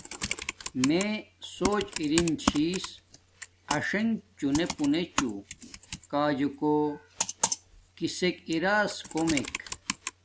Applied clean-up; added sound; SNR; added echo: none; Computer keyboard; 6 dB; none.